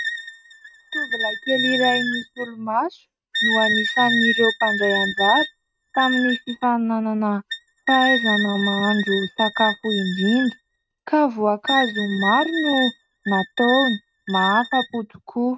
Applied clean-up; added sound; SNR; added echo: neural mask model RNNoise.